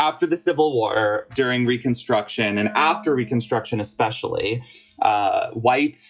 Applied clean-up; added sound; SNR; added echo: classical method log-MMSE.